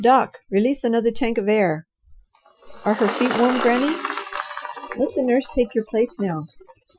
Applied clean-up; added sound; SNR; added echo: classical method Wiener filter.